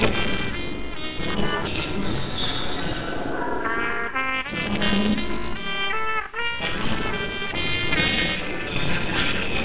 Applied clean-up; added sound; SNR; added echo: neural separator model SepFormer WHAMR!.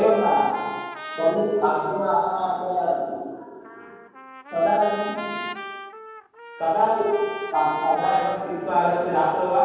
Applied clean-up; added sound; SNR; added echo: none; Trumpet; 14 dB; reverberation time 1.2 s.